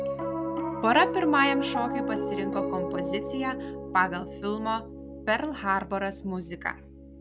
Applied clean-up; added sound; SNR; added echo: none; Piano; 4 dB; none.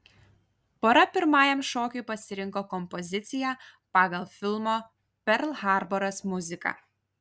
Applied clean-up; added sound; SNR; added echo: none; none; none; none.